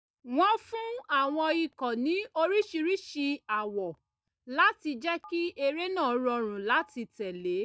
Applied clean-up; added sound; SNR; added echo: neural mask model DeepFilterNet 3.